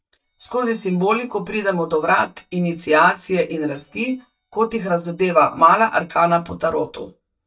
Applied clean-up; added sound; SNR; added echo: neural mask model DeepFilterNet 3.